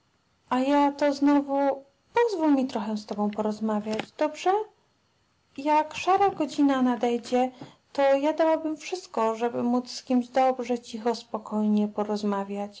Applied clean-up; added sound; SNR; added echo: none; none; none; none.